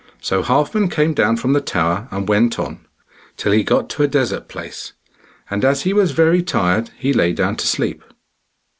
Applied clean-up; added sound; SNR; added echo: none; none; none; none.